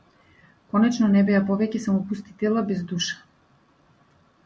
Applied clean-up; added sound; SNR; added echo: none; none; none; none.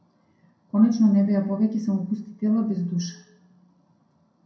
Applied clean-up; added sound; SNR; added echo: none; none; none; reverberation time 0.5 s.